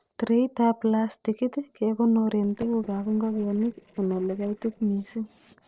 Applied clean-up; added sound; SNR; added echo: neural separator model SepFormer DNS4.